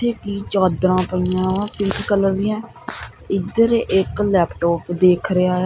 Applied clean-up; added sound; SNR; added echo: none; Alarm; 17 dB; none.